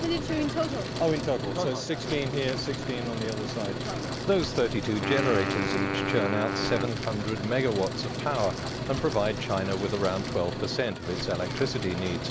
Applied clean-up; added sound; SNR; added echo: none; Truck + Wind instrument, woodwind instrument; 3 dB; none.